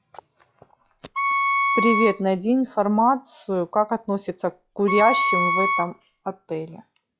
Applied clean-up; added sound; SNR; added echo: classical method log-MMSE.